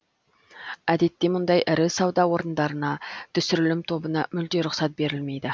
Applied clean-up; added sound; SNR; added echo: none; none; none; none.